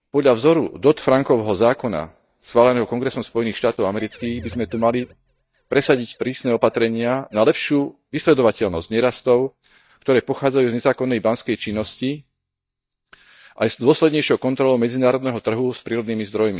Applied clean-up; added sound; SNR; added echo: neural mask model DeepFilterNet 3.